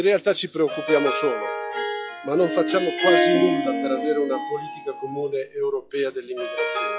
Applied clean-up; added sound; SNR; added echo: classical method log-MMSE.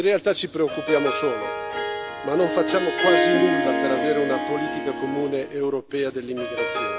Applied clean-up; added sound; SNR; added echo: none; Harp; 1 dB; none.